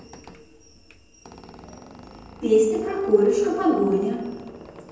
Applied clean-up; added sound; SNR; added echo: none; Squeak; 20 dB; reverberation time 1.1 s.